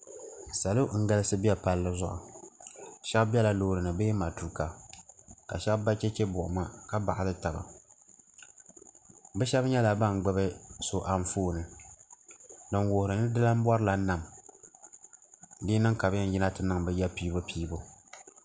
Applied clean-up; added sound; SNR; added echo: none; none; none; none.